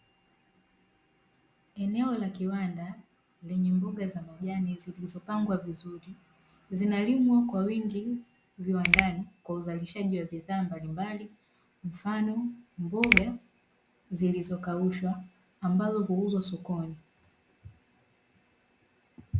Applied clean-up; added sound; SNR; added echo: none; Finger snapping; -1 dB; none.